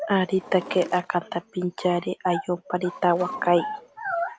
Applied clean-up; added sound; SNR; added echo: none; Drawer open or close; 19 dB; none.